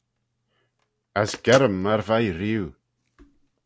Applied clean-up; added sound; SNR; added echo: none; Telephone; 15 dB; none.